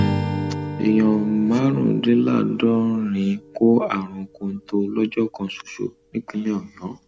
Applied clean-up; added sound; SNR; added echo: none; Strum; 10 dB; none.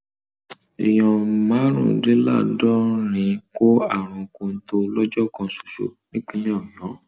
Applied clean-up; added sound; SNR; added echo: none; none; none; none.